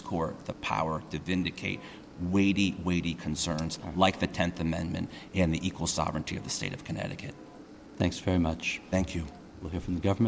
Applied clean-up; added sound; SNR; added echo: none; Engine; 19 dB; none.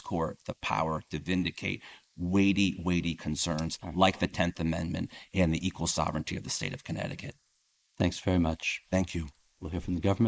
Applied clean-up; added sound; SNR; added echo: neural mask model Resemble Enhance denoiser.